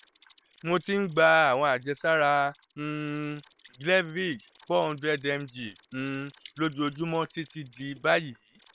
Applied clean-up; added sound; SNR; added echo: neural separator model SepFormer WHAM!.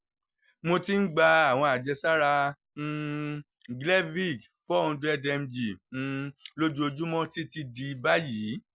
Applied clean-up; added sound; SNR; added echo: none; none; none; none.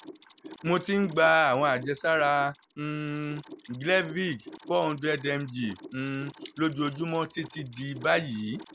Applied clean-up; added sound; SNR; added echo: none; Mechanisms; 18 dB; none.